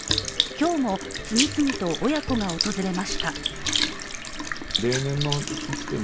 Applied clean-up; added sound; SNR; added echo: none; Sink (filling or washing) / Liquid; 2 dB; none.